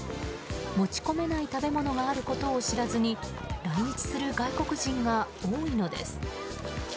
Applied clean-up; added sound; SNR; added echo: none; Crowd; 13 dB; none.